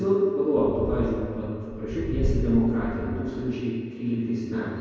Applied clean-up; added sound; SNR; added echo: none; Wind; 5 dB; reverberation time 2.2 s.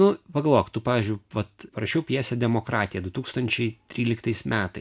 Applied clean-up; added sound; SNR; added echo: none; none; none; none.